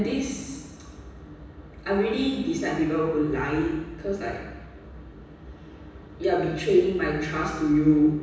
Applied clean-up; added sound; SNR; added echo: none; none; none; reverberation time 1.1 s.